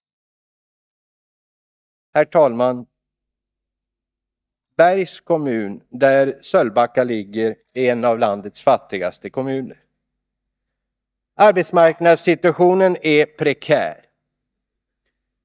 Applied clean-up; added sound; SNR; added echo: neural mask model DeepFilterNet 3.